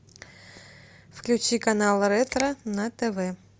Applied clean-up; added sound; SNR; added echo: none; Finger snapping; 15 dB; none.